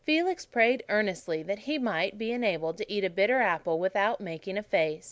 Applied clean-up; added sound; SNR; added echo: none; none; none; none.